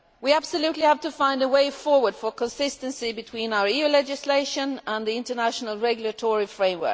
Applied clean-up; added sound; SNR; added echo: none; none; none; none.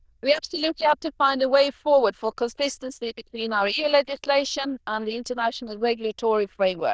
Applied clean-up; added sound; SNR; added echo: neural diffusion model UNIVERSE++.